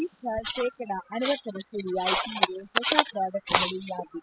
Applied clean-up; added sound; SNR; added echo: classical method spectral subtraction.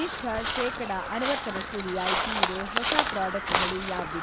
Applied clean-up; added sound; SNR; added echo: none; Crow; -2 dB; none.